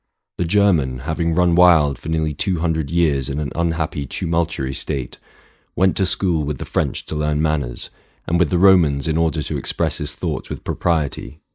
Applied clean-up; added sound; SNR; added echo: neural mask model Resemble Enhance denoiser.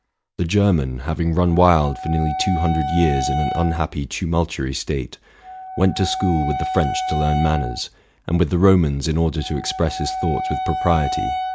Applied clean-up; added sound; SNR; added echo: none; Wind instrument, woodwind instrument; 7 dB; none.